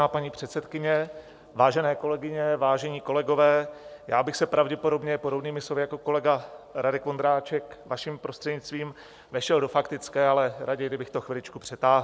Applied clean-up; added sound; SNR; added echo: none; none; none; none.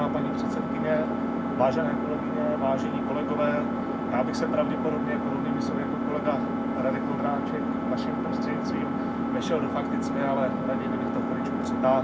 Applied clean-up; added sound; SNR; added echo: none; Engine; -3 dB; reverberation time 0.4 s.